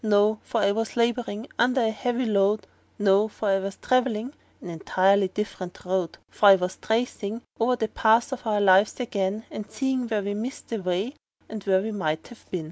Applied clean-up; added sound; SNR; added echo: none; none; none; none.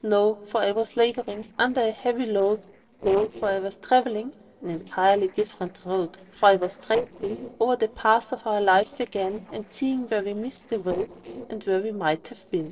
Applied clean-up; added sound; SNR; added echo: neural separator model SepFormer DNS4.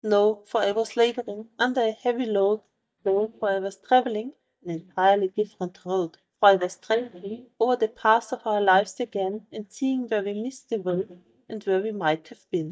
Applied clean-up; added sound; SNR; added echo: neural mask model DeepFilterNet 3.